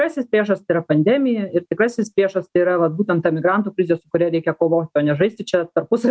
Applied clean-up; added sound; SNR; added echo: none; none; none; none.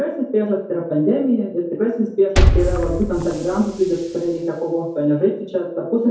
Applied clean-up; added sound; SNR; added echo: none; Liquid; 2 dB; reverberation time 2.3 s.